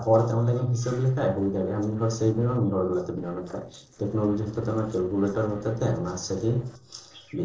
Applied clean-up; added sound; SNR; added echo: neural separator model SepFormer DNS4.